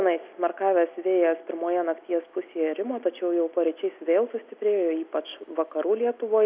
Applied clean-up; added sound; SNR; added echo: none; none; none; none.